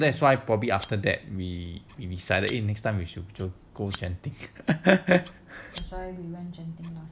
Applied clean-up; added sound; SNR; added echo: none; Scissors; 15 dB; none.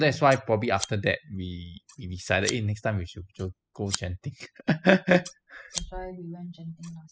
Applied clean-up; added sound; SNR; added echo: classical method spectral subtraction.